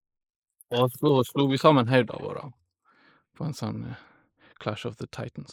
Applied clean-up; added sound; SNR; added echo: neural mask model Resemble Enhance denoiser.